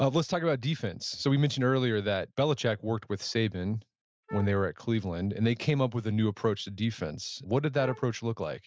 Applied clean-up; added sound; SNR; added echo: neural mask model RNNoise.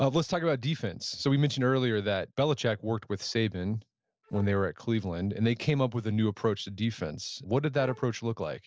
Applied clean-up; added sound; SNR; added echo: neural separator model SepFormer DNS4.